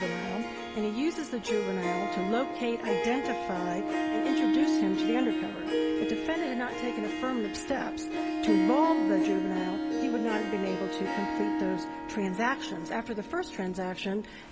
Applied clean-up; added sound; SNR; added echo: none; Harp; -2 dB; none.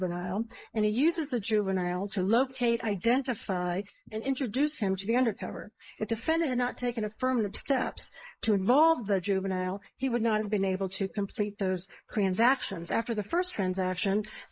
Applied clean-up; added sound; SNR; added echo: neural mask model Resemble Enhance denoiser.